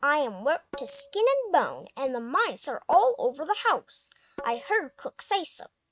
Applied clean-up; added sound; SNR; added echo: neural mask model RNNoise.